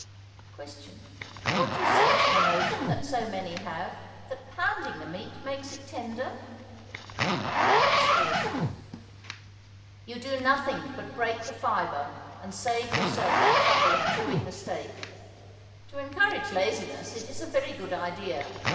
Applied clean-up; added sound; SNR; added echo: none; Zipper (clothing); -3 dB; reverberation time 2.4 s.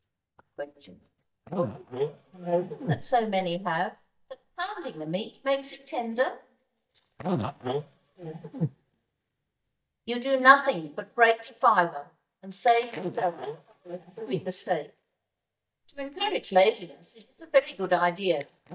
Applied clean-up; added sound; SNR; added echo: neural mask model DeepFilterNet 3.